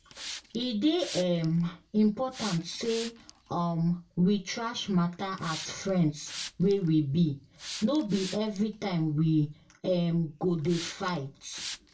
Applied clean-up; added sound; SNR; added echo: none; Hiss; 16 dB; reverberation time 0.2 s.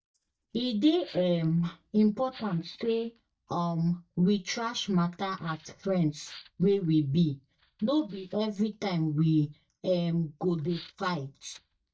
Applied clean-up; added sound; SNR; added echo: neural mask model DeepFilterNet 3.